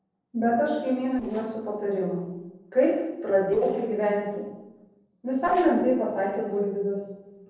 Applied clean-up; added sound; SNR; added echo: neural separator model SepFormer DNS4.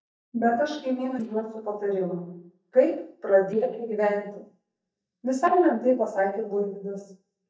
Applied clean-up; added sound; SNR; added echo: neural mask model DeepFilterNet 3.